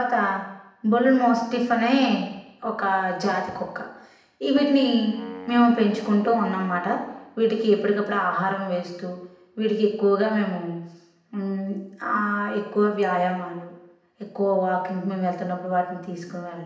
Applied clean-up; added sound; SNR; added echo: none; Wind instrument, woodwind instrument; 16 dB; reverberation time 0.8 s.